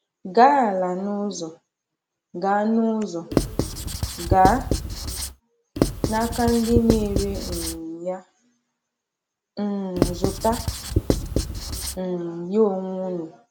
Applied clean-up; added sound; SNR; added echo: none; Writing; 1 dB; none.